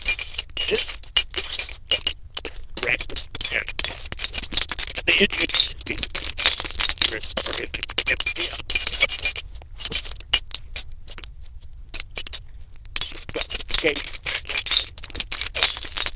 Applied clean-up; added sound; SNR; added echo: neural diffusion model UNIVERSE++.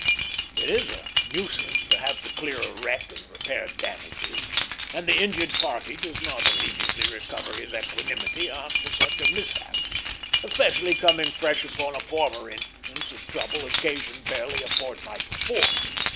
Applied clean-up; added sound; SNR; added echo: none; Keys jangling; -2 dB; none.